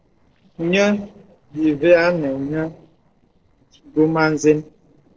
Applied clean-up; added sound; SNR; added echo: neural separator model SepFormer DNS4.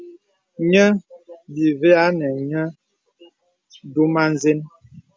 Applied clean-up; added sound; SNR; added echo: none; none; none; none.